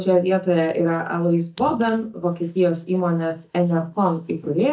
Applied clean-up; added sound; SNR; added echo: neural mask model DeepFilterNet 3.